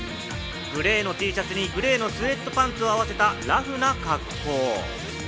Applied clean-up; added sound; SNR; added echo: none; none; none; none.